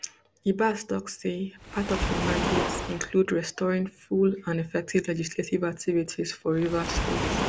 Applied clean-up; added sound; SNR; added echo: none; Waves, surf; 5 dB; none.